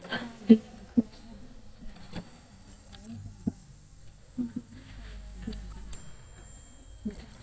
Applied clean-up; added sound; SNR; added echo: neural mask model DeepFilterNet 3.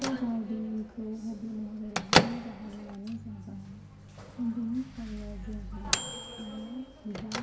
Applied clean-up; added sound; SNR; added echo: none; Microwave oven / Bell; -2 dB; reverberation time 0.3 s.